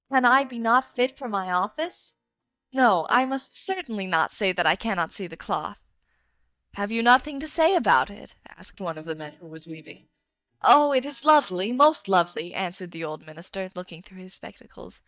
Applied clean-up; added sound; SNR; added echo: neural mask model DeepFilterNet 3.